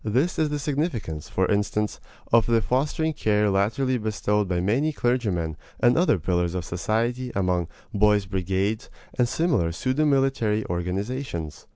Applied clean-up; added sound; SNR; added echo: none; none; none; none.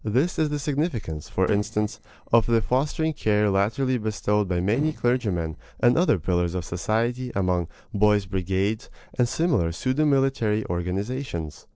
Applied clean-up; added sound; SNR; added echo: neural separator model SepFormer DNS4.